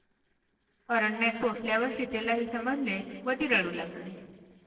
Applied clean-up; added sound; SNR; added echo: neural separator model SepFormer DNS4.